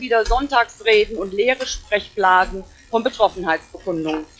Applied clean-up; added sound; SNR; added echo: classical method log-MMSE.